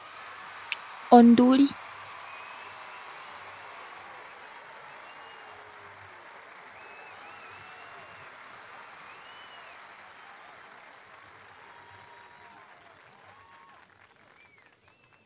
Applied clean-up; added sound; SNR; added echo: none; Applause / Crowd / Cheering; 17 dB; none.